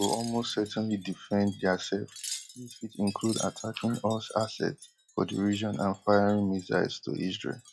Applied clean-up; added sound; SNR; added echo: classical method log-MMSE.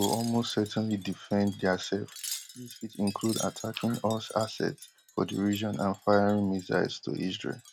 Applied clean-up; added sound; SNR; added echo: none; Wind chime; 15 dB; none.